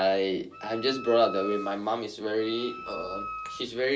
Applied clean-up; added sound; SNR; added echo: none; Wind instrument, woodwind instrument; 12 dB; reverberation time 0.2 s.